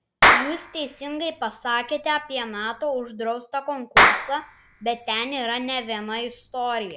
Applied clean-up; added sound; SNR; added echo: none; Clapping; -3 dB; none.